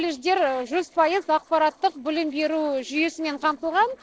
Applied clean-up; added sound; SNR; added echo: neural separator model SepFormer DNS4.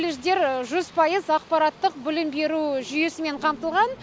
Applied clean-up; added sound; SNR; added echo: none; none; none; none.